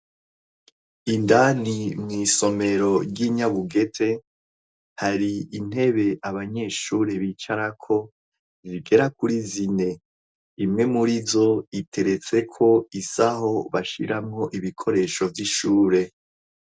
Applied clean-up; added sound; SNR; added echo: none; none; none; none.